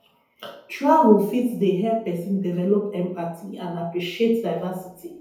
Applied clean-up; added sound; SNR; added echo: none; none; none; reverberation time 1.9 s.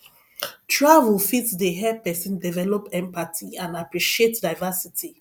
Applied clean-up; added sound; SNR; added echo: none; none; none; none.